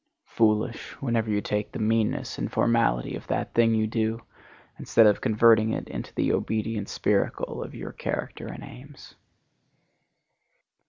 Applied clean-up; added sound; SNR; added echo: none; none; none; none.